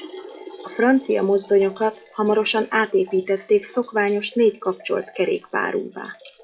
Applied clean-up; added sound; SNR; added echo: classical method log-MMSE.